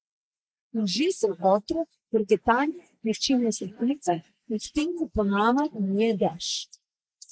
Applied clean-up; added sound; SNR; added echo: neural mask model Resemble Enhance denoiser.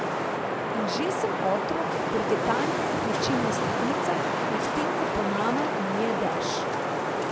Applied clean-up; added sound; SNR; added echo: none; Wind; -5 dB; none.